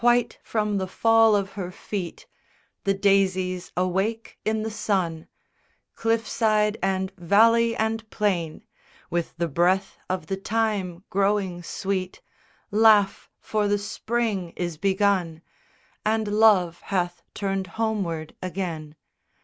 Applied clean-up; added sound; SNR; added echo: none; none; none; none.